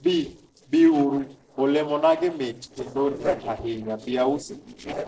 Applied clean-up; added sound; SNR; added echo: neural separator model SepFormer DNS4.